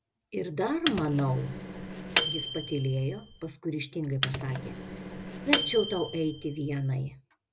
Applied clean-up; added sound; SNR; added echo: none; Microwave oven; 1 dB; none.